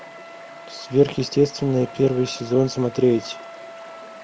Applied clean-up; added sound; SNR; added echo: none; Stream + Wind instrument, woodwind instrument; 17 dB; none.